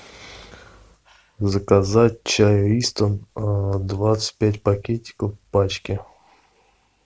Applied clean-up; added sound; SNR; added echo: none; none; none; none.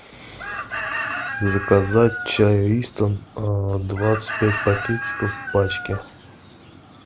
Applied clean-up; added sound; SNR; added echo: none; Chicken, rooster; 8 dB; none.